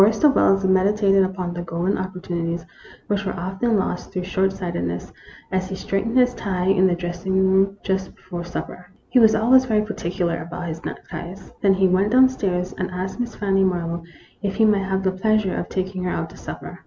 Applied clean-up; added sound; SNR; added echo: none; none; none; none.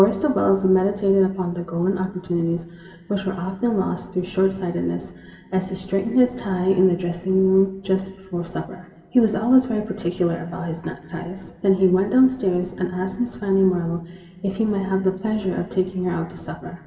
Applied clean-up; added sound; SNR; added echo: none; none; none; reverberation time 2.4 s.